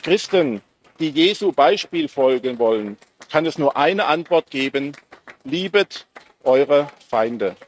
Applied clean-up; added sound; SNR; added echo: neural mask model RNNoise.